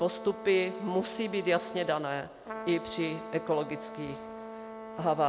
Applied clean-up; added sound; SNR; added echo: none; Trumpet; 11 dB; none.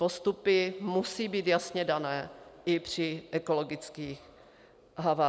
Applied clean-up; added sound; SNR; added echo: none; none; none; none.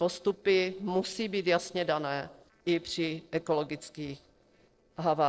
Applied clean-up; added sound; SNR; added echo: neural separator model SepFormer DNS4.